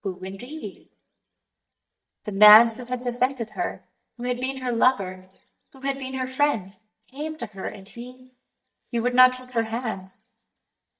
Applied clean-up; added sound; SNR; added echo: neural mask model DeepFilterNet 3.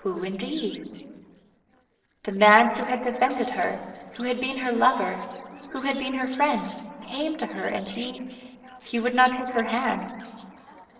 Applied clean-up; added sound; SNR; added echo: neural separator model SepFormer DNS4.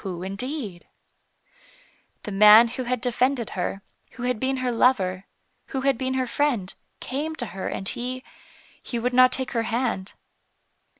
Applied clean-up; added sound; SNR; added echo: none; none; none; none.